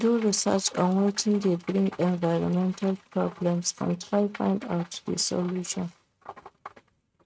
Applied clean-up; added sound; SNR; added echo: neural mask model RNNoise.